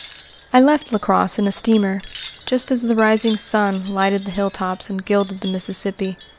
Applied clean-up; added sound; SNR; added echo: none; Wind chime; 15 dB; none.